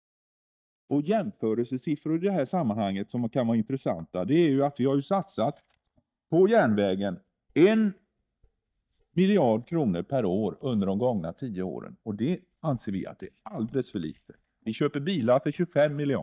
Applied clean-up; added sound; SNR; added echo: neural mask model DeepFilterNet 3.